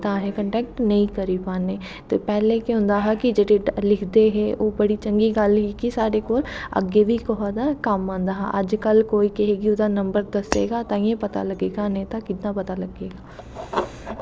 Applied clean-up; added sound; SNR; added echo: none; Shatter; 13 dB; none.